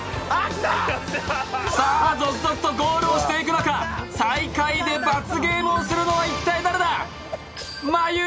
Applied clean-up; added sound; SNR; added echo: none; Whoosh, swoosh, swish; 19 dB; none.